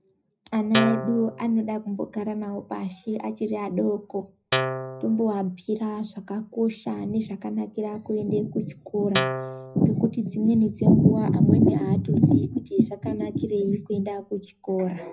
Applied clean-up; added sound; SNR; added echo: none; Guitar; 4 dB; reverberation time 0.4 s.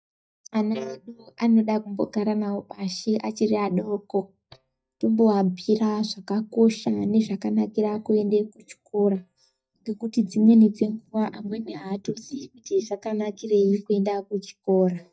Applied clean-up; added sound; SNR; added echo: neural mask model DeepFilterNet 3.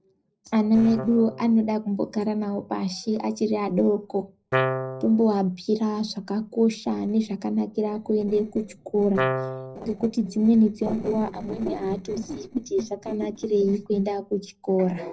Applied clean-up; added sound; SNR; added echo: neural separator model SepFormer DNS4.